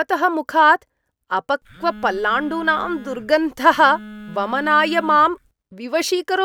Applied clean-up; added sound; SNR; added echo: none; Telephone; 18 dB; none.